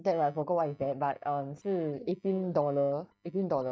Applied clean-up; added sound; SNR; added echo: neural mask model DeepFilterNet 3.